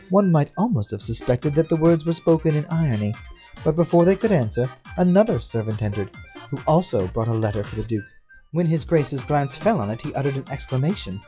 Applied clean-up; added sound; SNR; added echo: classical method log-MMSE.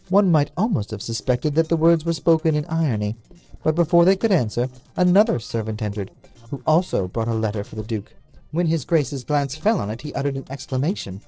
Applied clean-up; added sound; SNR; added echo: neural separator model SepFormer DNS4.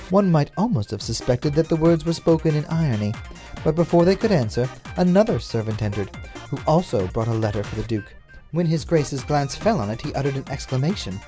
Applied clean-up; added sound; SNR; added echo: none; Drum kit; 16 dB; none.